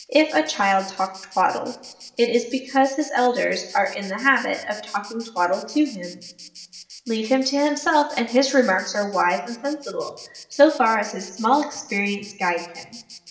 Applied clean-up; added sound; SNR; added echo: none; Insect; 20 dB; reverberation time 0.8 s.